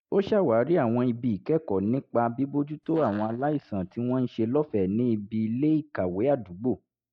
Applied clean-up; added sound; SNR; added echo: neural mask model DeepFilterNet 3.